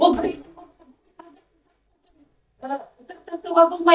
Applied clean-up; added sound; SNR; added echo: neural mask model DeepFilterNet 3.